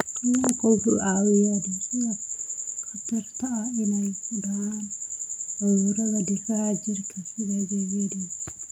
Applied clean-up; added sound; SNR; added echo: none; none; none; none.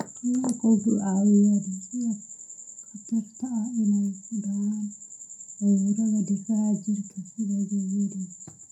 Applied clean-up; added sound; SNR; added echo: none; none; none; reverberation time 0.2 s.